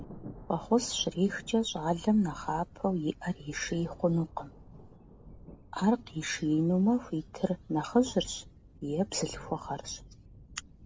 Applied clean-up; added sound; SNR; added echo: none; Thunder; 18 dB; none.